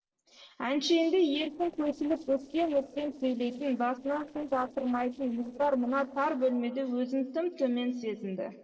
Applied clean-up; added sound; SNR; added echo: neural separator model SepFormer DNS4.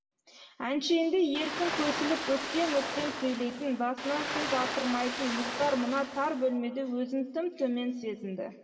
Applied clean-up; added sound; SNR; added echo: none; Ocean; 5 dB; reverberation time 2.0 s.